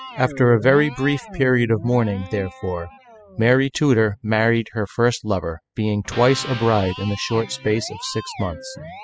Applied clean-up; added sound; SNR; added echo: classical method spectral subtraction.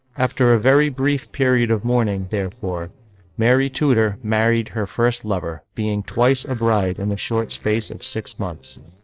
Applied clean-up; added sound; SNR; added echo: neural separator model SepFormer DNS4.